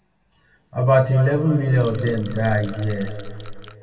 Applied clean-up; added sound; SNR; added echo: none; Rattle / Rattle (instrument); 11 dB; reverberation time 2.2 s.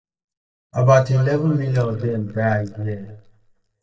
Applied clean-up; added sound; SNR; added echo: neural mask model DeepFilterNet 3.